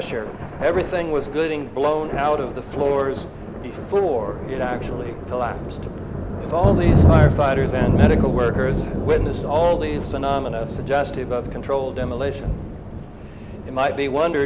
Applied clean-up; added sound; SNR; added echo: none; Thunder; 0 dB; none.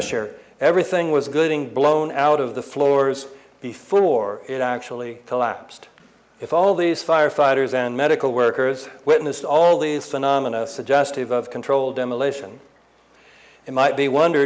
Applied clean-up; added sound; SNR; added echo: none; none; none; none.